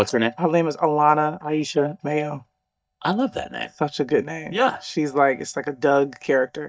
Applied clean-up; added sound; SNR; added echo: neural mask model DeepFilterNet 3.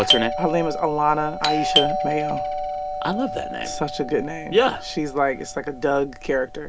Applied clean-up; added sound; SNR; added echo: none; Doorbell; 3 dB; reverberation time 0.3 s.